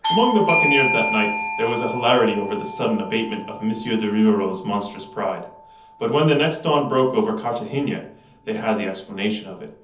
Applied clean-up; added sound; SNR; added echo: none; Bell / Doorbell; 6 dB; reverberation time 0.7 s.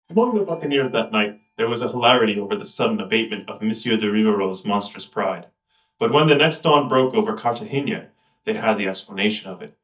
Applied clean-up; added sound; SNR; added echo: neural mask model DeepFilterNet 3.